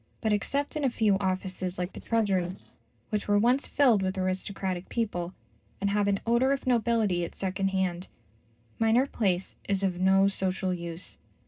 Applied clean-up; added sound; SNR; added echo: neural separator model SepFormer DNS4.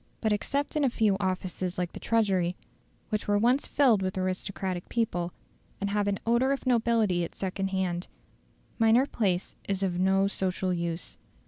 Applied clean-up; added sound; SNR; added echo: none; none; none; none.